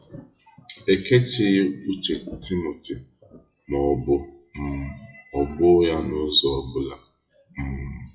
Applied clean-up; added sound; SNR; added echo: classical method WPE with log-MMSE.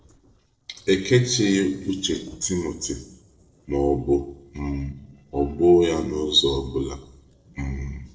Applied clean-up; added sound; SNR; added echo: neural separator model SepFormer DNS4.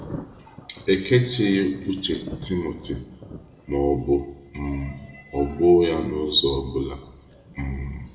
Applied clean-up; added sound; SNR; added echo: none; Thunder; 18 dB; reverberation time 0.9 s.